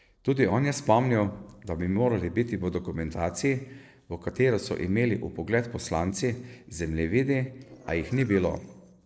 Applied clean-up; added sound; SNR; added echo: neural separator model SepFormer DNS4.